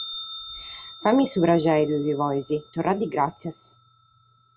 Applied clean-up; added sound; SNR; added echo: none; Bell; 16 dB; none.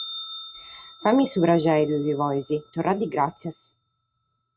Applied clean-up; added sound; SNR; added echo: neural mask model RNNoise.